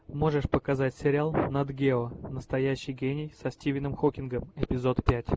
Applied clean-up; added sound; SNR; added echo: none; none; none; none.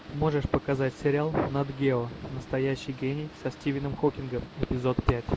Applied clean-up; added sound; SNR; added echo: none; Boat, Water vehicle; 18 dB; none.